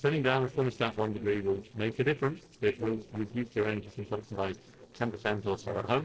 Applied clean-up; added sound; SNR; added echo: neural separator model SepFormer DNS4.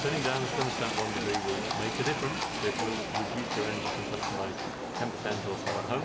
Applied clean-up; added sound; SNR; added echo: none; Livestock, farm animals, working animals; -1 dB; none.